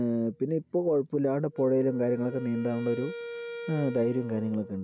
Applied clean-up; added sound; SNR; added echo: none; Wind instrument, woodwind instrument; 13 dB; none.